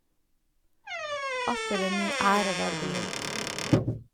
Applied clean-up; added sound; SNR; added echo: none; Squeak / Wood; -2 dB; none.